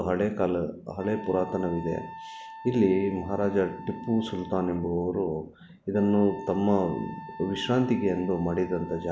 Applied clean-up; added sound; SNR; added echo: none; Wind instrument, woodwind instrument; 16 dB; none.